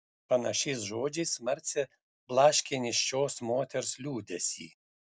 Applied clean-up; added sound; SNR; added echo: none; none; none; none.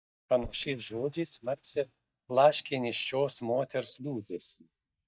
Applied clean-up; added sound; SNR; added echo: neural mask model DeepFilterNet 3.